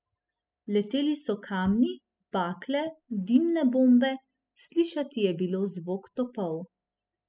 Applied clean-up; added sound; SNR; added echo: classical method spectral subtraction.